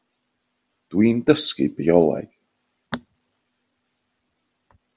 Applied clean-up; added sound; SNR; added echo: none; none; none; none.